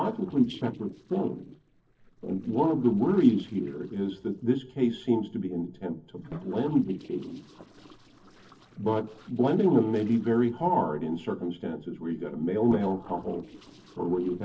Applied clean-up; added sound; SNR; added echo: neural separator model SepFormer DNS4.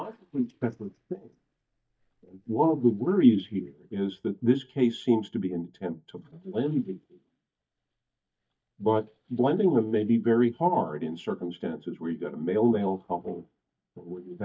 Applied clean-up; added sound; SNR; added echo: neural mask model DeepFilterNet 3.